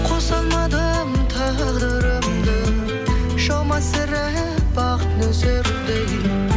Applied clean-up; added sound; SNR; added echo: none; none; none; none.